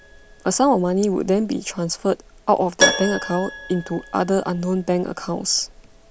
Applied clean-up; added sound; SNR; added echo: none; Keyboard (musical); 7 dB; none.